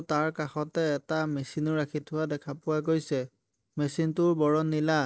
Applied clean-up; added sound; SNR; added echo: none; none; none; none.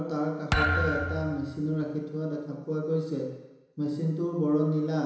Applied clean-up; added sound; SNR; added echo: none; Thump, thud; 1 dB; reverberation time 1.0 s.